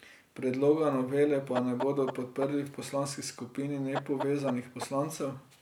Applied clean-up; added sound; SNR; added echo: none; Chicken, rooster; 11 dB; none.